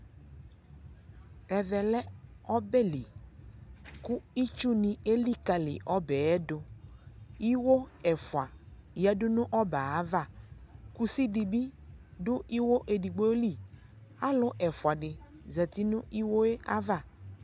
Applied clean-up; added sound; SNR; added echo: none; none; none; none.